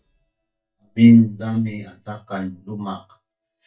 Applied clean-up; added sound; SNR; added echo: neural mask model DeepFilterNet 3.